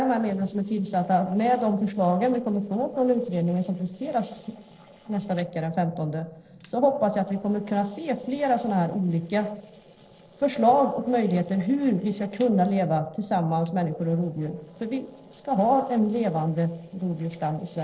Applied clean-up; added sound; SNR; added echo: neural separator model SepFormer DNS4.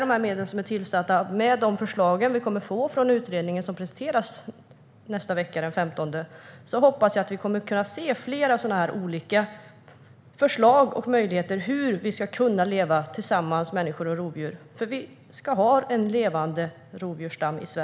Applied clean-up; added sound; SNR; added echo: none; none; none; none.